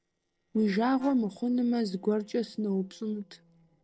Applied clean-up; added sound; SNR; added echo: neural separator model SepFormer DNS4.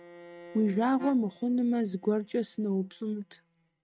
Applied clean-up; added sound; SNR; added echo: neural mask model RNNoise.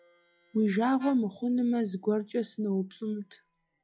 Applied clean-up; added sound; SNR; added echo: classical method log-MMSE.